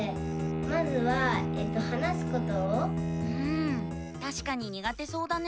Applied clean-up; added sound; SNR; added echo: none; Bowed string instrument; 0 dB; none.